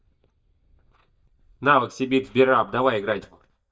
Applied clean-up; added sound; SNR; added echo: neural mask model DeepFilterNet 3.